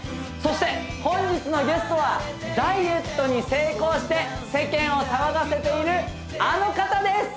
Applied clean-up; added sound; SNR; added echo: none; none; none; none.